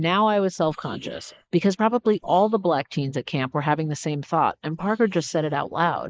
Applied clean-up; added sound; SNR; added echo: neural mask model Resemble Enhance denoiser.